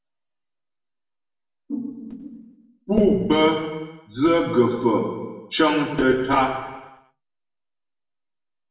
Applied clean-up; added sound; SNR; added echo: none; none; none; reverberation time 1.1 s.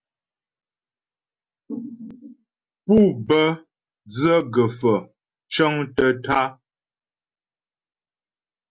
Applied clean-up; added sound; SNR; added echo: none; none; none; none.